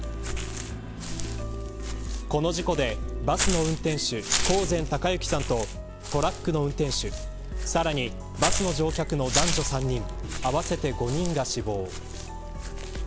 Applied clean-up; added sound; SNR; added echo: none; Walk, footsteps / Bird; 5 dB; none.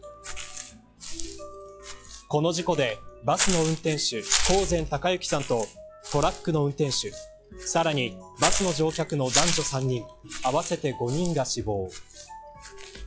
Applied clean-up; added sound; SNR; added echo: classical method log-MMSE.